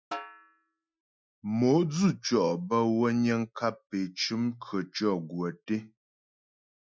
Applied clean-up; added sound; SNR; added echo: classical method Wiener filter.